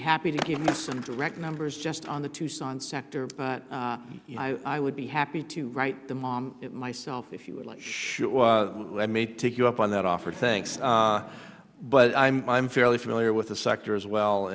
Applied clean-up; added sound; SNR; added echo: none; Skateboard; 8 dB; none.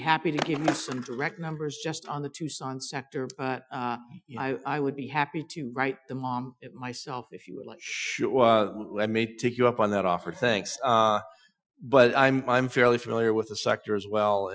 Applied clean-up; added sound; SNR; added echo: classical method Wiener filter.